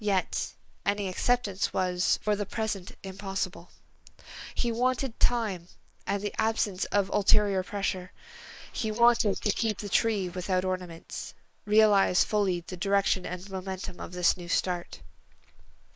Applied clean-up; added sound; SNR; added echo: neural mask model Resemble Enhance denoiser.